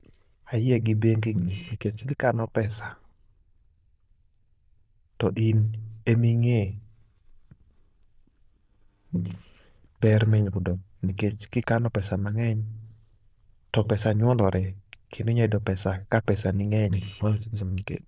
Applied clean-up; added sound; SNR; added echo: neural diffusion model UNIVERSE++.